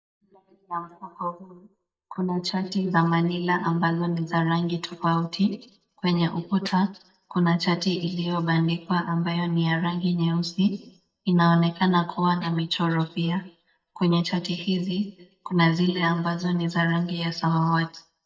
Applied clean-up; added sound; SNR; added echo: neural mask model DeepFilterNet 3.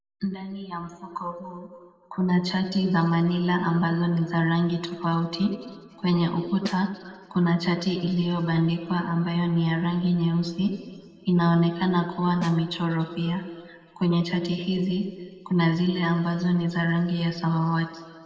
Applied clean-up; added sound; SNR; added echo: none; Snare drum; 12 dB; reverberation time 2.2 s.